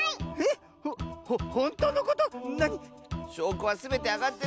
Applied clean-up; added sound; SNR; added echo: none; none; none; none.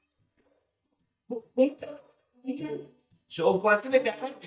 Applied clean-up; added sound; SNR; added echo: neural mask model DeepFilterNet 3.